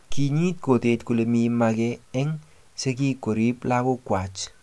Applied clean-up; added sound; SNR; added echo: none; none; none; none.